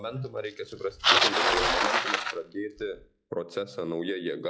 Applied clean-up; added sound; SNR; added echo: classical method log-MMSE.